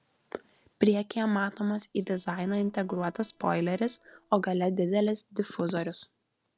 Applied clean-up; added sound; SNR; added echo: neural separator model SepFormer DNS4.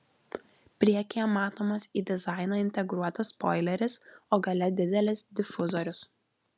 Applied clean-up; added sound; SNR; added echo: none; none; none; none.